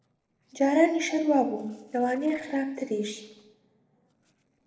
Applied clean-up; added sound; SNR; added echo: neural separator model SepFormer DNS4.